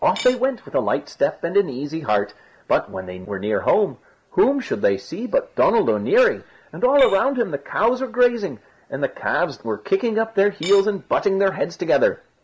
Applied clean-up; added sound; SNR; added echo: neural mask model Resemble Enhance denoiser.